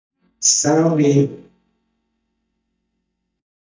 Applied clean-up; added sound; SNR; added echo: neural mask model DeepFilterNet 3.